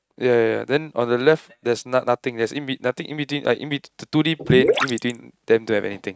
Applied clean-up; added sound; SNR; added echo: neural mask model RNNoise.